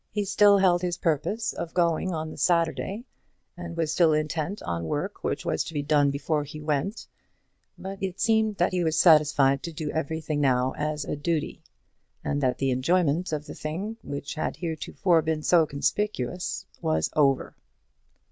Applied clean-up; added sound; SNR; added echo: none; none; none; none.